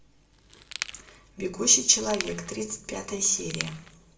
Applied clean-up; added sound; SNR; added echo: none; Crackle; 13 dB; reverberation time 0.6 s.